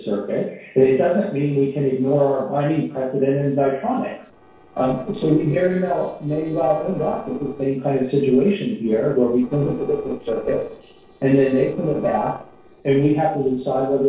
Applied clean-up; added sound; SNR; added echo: neural separator model SepFormer DNS4.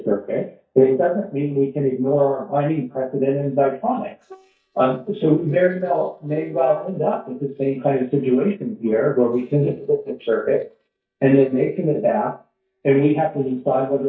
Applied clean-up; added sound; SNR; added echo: neural mask model DeepFilterNet 3.